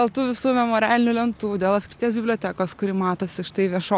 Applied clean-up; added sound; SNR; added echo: none; none; none; none.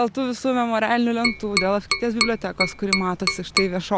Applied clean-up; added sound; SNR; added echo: none; Tap; 3 dB; none.